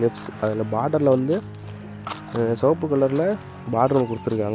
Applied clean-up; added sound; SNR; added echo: none; Guitar; 15 dB; none.